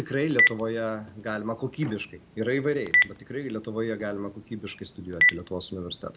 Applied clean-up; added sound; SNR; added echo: none; Telephone; -1 dB; none.